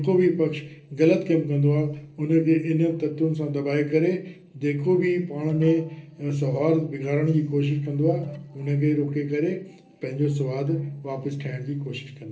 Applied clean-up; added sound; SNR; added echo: neural separator model SepFormer DNS4.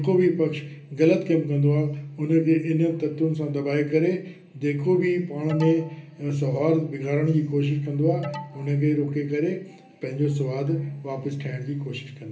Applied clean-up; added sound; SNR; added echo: none; Alarm; 17 dB; reverberation time 0.3 s.